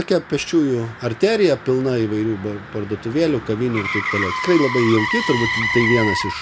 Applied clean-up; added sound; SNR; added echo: none; Motor vehicle (road); 6 dB; none.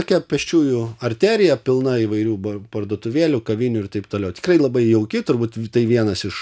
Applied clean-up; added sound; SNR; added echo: none; none; none; none.